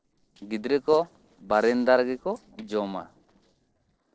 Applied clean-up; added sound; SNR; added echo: neural separator model SepFormer DNS4.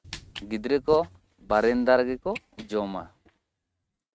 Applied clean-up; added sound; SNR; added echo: neural mask model RNNoise.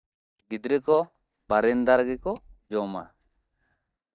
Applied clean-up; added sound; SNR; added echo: neural mask model DeepFilterNet 3.